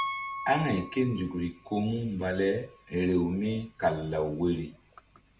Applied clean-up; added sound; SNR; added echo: none; Piano; 13 dB; none.